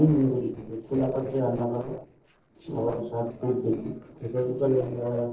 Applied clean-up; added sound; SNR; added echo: neural separator model SepFormer DNS4.